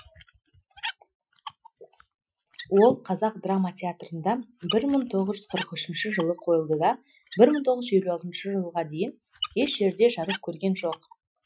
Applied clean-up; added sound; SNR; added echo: classical method Wiener filter.